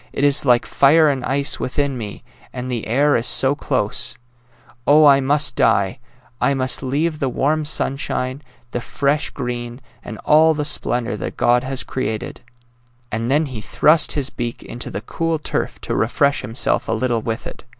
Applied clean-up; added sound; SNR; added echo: none; none; none; none.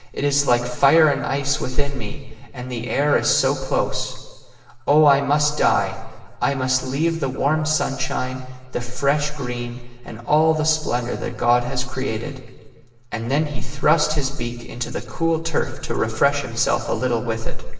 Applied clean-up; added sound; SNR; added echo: none; none; none; reverberation time 1.4 s.